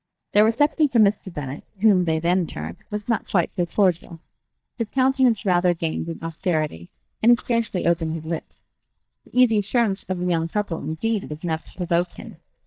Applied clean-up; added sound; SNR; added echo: neural mask model DeepFilterNet 3.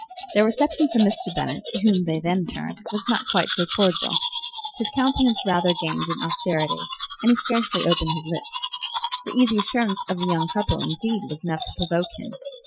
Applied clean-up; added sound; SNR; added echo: classical method Wiener filter.